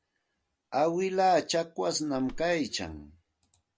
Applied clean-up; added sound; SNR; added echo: none; Bird; 12 dB; none.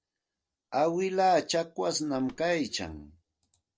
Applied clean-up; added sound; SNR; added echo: neural separator model SepFormer DNS4.